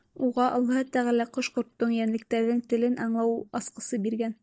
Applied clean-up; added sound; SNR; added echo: neural mask model DeepFilterNet 3.